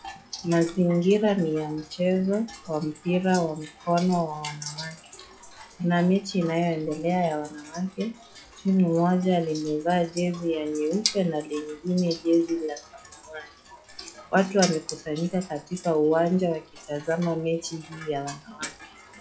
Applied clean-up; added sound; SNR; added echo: classical method log-MMSE.